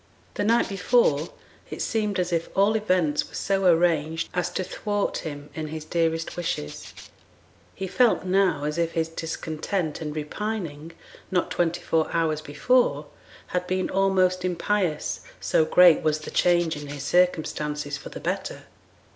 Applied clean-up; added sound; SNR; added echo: none; Rattle (instrument); 19 dB; none.